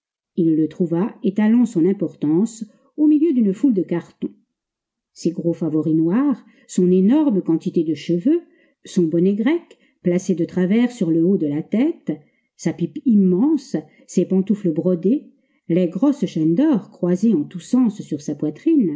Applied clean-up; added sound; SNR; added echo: none; none; none; none.